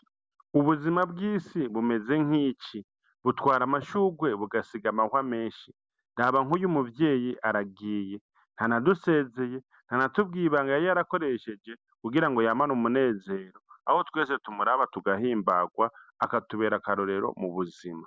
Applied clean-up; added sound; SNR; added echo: none; none; none; none.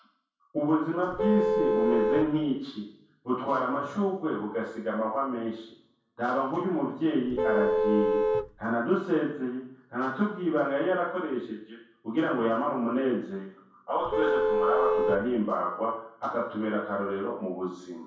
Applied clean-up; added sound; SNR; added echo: none; Vehicle horn, car horn, honking; -3 dB; reverberation time 0.6 s.